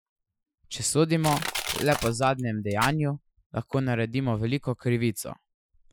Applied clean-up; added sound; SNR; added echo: classical method Wiener filter.